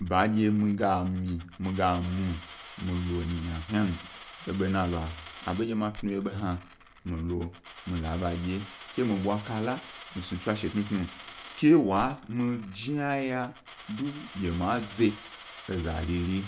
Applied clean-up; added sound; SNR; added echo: none; Coin (dropping); 17 dB; none.